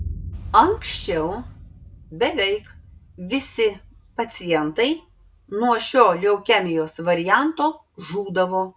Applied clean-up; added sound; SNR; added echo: none; Boom; 18 dB; none.